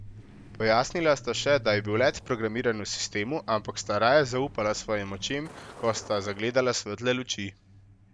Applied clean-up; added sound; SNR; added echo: none; Truck; 17 dB; none.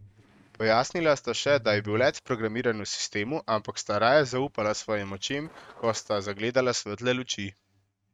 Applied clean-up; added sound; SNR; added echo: neural mask model RNNoise.